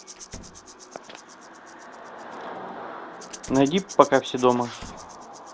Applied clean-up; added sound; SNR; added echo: none; Slam + Rattle / Rattle (instrument); 18 dB; none.